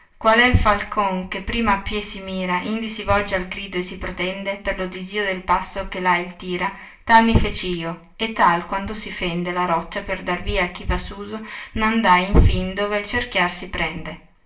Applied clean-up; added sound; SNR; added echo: none; none; none; reverberation time 0.4 s.